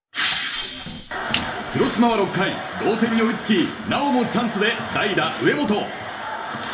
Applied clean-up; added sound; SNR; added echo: none; Splash, splatter; 15 dB; reverberation time 0.5 s.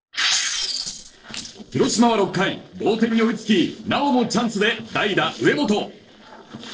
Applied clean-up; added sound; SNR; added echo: neural separator model SepFormer DNS4.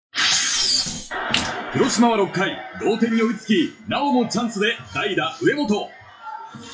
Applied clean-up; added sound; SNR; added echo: classical method WPE with log-MMSE.